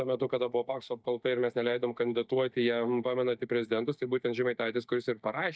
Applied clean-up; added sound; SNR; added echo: neural mask model DeepFilterNet 3.